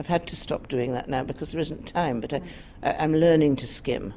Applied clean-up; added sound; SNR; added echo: none; none; none; none.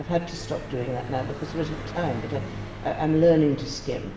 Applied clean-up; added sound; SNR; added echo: none; Car passing by; 11 dB; reverberation time 0.9 s.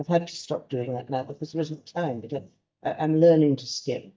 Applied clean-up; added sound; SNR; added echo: neural mask model DeepFilterNet 3.